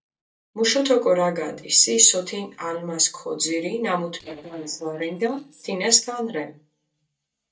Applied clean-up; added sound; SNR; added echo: neural mask model DeepFilterNet 3.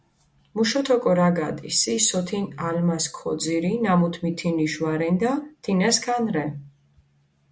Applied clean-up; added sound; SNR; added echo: none; none; none; none.